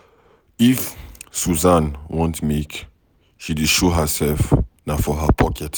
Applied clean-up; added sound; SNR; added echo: none; none; none; none.